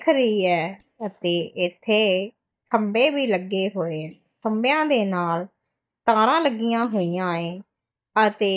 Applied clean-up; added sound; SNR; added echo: neural mask model DeepFilterNet 3.